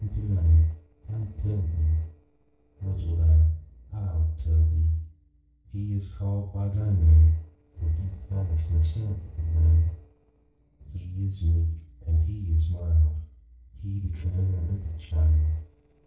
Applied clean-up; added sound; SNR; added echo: neural separator model SepFormer DNS4.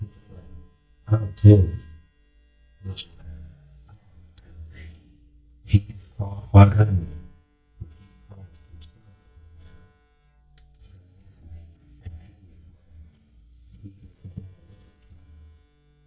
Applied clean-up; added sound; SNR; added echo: neural mask model DeepFilterNet 3.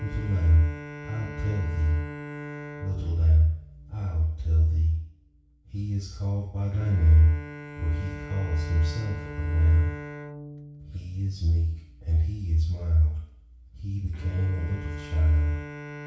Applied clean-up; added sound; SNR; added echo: none; Bowed string instrument; 16 dB; reverberation time 0.6 s.